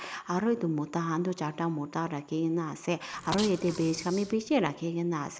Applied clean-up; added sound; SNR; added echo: none; Bicycle; 13 dB; none.